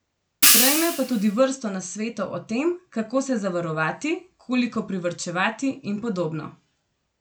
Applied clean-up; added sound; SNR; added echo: none; Hi-hat; -4 dB; none.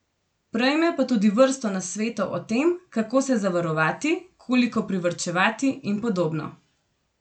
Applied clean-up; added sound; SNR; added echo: none; none; none; none.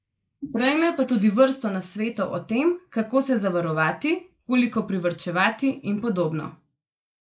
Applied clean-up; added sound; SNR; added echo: neural mask model Resemble Enhance denoiser.